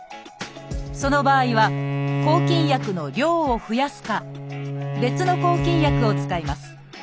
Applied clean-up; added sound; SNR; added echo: none; Bowed string instrument; 2 dB; none.